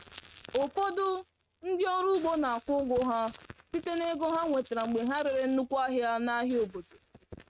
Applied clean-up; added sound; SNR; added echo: neural mask model RNNoise.